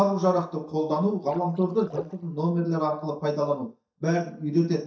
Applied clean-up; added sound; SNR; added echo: neural mask model DeepFilterNet 3.